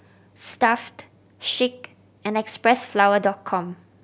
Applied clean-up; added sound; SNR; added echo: none; none; none; none.